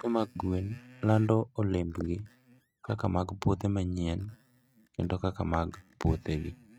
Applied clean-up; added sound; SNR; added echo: neural mask model RNNoise.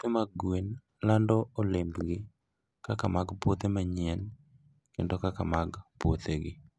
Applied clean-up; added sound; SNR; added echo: none; none; none; none.